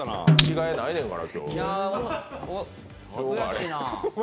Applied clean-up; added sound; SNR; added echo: none; Snare drum + Glass; -3 dB; none.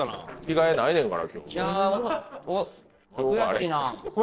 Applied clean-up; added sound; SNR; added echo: neural separator model SepFormer DNS4.